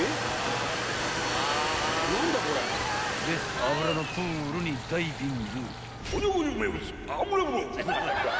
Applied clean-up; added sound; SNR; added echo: none; Domestic sounds, home sounds; 4 dB; none.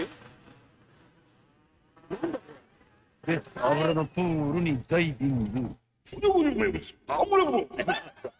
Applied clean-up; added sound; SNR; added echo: neural mask model RNNoise.